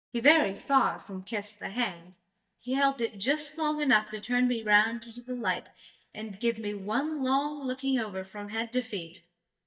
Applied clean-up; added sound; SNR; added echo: neural mask model DeepFilterNet 3.